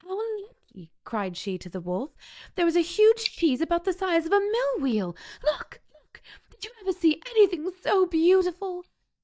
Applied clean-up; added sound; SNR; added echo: neural mask model DeepFilterNet 3.